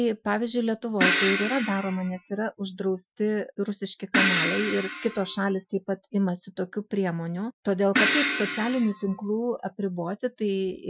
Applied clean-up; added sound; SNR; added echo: classical method Wiener filter.